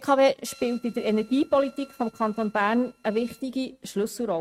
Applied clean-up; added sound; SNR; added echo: neural mask model RNNoise.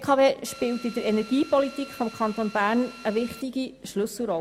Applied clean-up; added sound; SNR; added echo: none; Drill; 18 dB; none.